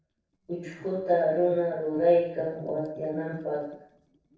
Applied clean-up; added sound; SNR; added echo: neural separator model SepFormer DNS4.